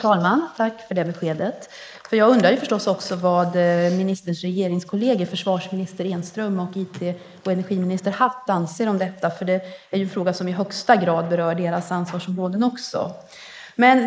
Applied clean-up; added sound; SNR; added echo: neural mask model Resemble Enhance denoiser.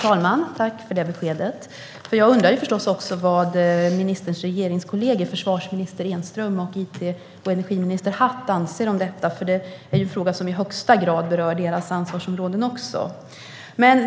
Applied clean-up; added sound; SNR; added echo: none; none; none; none.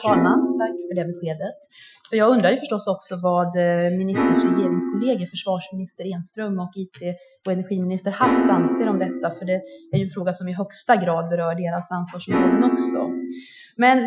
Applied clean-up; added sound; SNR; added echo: classical method Wiener filter.